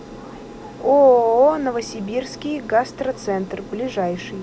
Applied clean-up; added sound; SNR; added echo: none; Aircraft; 17 dB; none.